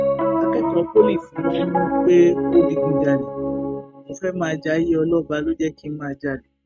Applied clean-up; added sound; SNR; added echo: neural mask model RNNoise.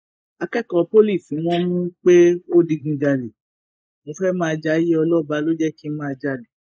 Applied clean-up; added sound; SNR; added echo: neural mask model Resemble Enhance denoiser.